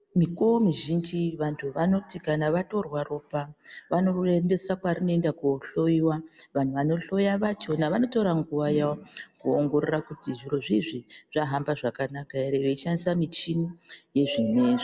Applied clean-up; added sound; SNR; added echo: none; none; none; none.